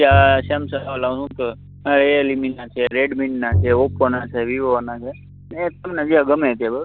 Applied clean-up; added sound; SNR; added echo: none; Bowed string instrument; 9 dB; none.